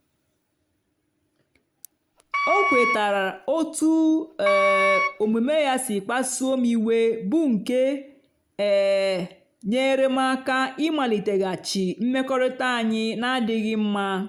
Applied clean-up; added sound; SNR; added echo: none; Wind instrument, woodwind instrument; 1 dB; none.